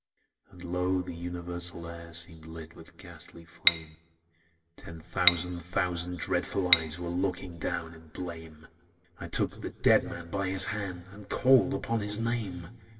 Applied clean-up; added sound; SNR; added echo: none; Cutlery, silverware / Dishes, pots, and pans; -4 dB; reverberation time 2.1 s.